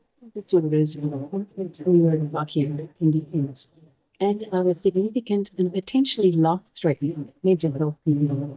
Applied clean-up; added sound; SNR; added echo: neural mask model DeepFilterNet 3.